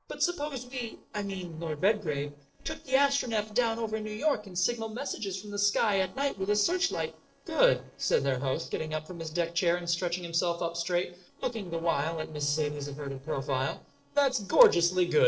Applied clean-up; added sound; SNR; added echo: neural separator model SepFormer DNS4.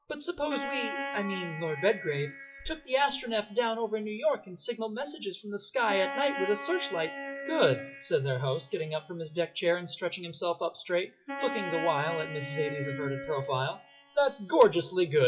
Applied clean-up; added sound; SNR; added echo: classical method WPE with log-MMSE.